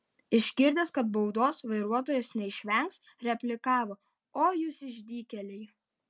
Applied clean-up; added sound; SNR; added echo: none; none; none; none.